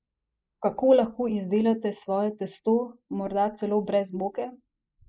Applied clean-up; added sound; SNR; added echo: neural mask model Resemble Enhance denoiser.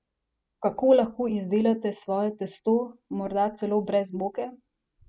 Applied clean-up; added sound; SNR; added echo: none; none; none; none.